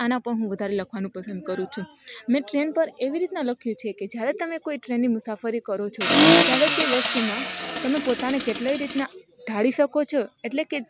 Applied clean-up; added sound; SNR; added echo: none; Accelerating, revving, vroom; -5 dB; none.